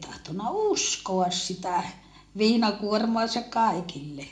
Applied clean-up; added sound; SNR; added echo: none; none; none; reverberation time 0.3 s.